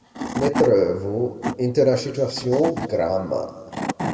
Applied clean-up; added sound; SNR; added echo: none; Wood / Tools; 8 dB; reverberation time 1.4 s.